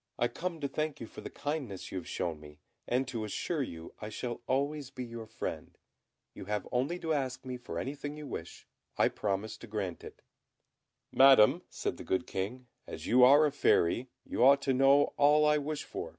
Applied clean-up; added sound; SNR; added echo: none; none; none; none.